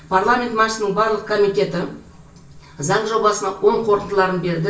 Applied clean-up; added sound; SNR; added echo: none; none; none; reverberation time 0.3 s.